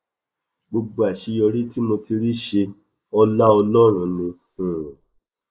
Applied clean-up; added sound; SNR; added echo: neural mask model Resemble Enhance denoiser.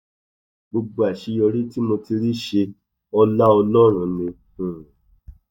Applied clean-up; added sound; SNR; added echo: neural mask model DeepFilterNet 3.